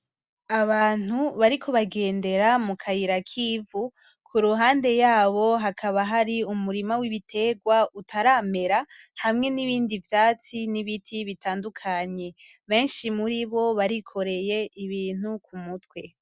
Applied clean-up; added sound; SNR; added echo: none; none; none; none.